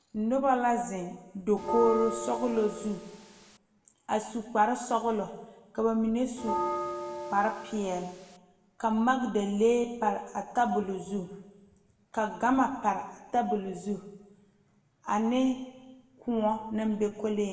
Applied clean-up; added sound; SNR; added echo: none; Bell; 5 dB; reverberation time 1.1 s.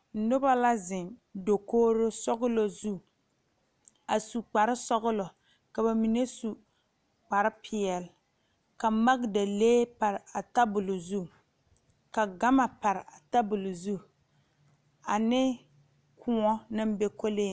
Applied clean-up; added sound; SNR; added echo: none; none; none; none.